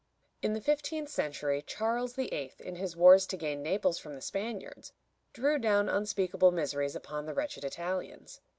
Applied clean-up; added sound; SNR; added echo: none; none; none; none.